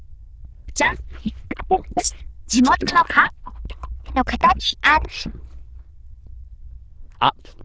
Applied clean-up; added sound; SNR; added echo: neural diffusion model UNIVERSE++.